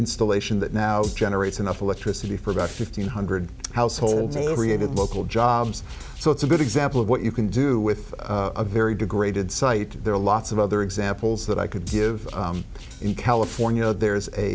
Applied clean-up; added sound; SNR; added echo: none; Drum kit; 15 dB; none.